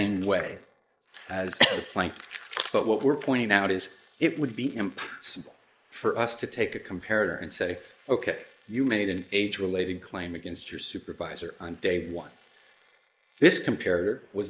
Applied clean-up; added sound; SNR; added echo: neural mask model Resemble Enhance denoiser.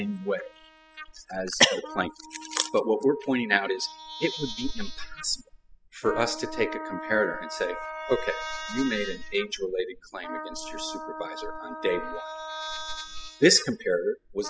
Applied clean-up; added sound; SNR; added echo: classical method spectral subtraction.